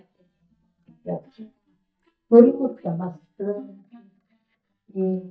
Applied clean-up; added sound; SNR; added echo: neural mask model DeepFilterNet 3.